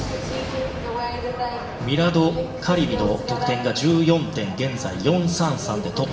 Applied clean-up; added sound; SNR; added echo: none; Thunder; 12 dB; reverberation time 0.9 s.